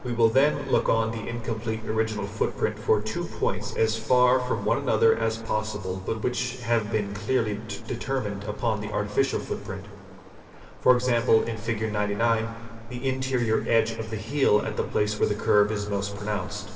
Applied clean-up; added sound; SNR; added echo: none; Waves, surf; 13 dB; reverberation time 1.8 s.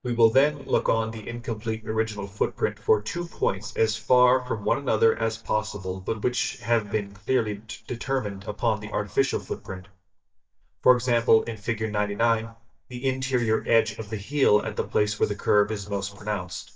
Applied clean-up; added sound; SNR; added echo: neural mask model DeepFilterNet 3.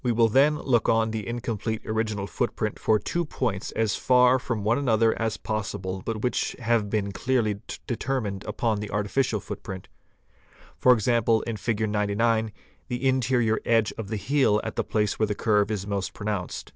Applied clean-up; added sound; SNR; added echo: none; none; none; none.